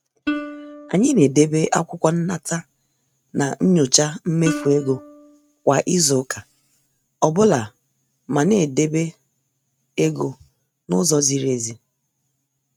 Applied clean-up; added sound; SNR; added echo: neural mask model RNNoise.